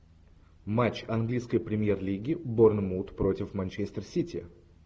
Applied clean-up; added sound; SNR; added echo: none; none; none; none.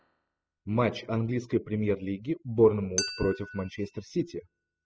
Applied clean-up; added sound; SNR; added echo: classical method spectral subtraction.